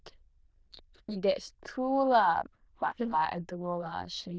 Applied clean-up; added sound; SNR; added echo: neural diffusion model UNIVERSE++.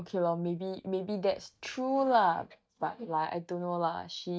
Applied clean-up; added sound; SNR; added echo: neural mask model DeepFilterNet 3.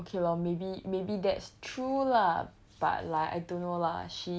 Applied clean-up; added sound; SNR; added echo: none; none; none; none.